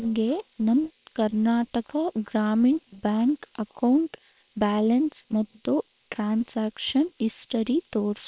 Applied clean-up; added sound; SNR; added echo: neural separator model SepFormer WHAM!.